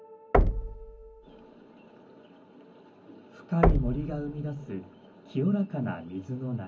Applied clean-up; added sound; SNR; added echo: none; Knock; -3 dB; reverberation time 0.4 s.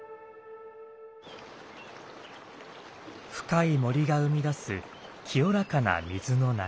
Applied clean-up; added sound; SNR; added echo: none; none; none; none.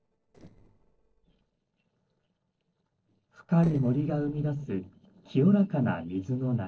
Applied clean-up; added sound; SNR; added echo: neural separator model SepFormer DNS4.